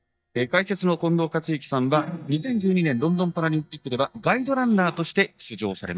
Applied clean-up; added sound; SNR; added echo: neural mask model DeepFilterNet 3.